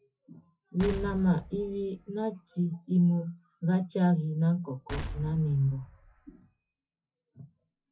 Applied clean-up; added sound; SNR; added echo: classical method WPE with log-MMSE.